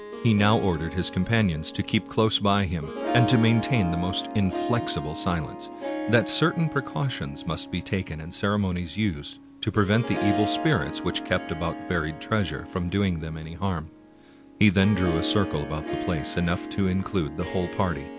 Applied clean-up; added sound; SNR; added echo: none; Harp; 9 dB; none.